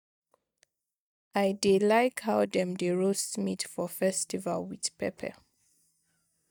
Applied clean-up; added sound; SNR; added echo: neural mask model DeepFilterNet 3.